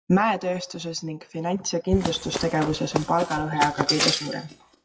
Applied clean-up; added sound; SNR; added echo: classical method log-MMSE.